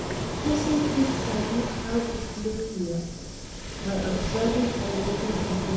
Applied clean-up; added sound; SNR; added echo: none; Waves, surf; 2 dB; reverberation time 1.0 s.